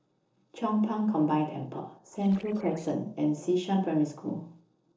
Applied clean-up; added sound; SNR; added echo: neural separator model SepFormer DNS4.